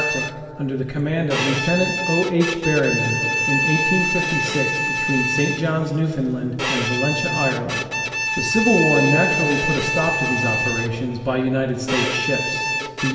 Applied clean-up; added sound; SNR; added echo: none; Bowed string instrument; 2 dB; reverberation time 2.3 s.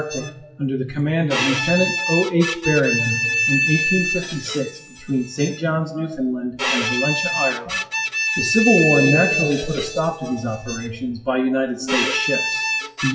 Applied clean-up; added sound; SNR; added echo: classical method WPE with log-MMSE.